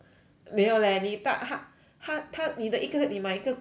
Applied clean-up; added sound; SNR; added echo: none; none; none; none.